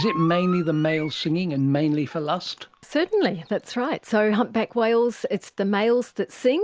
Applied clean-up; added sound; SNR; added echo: none; none; none; none.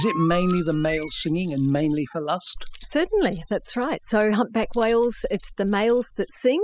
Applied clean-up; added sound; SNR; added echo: classical method spectral subtraction.